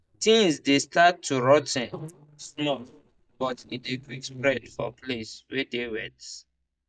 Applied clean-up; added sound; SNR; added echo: neural mask model DeepFilterNet 3.